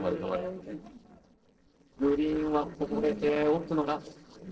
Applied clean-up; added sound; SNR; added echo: neural separator model SepFormer DNS4.